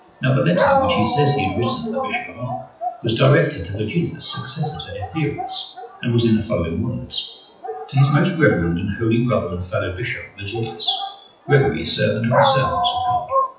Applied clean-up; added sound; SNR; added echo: classical method WPE with log-MMSE.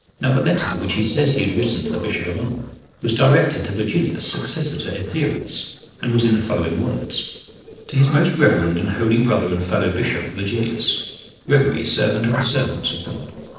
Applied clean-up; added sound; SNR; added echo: neural separator model SepFormer DNS4.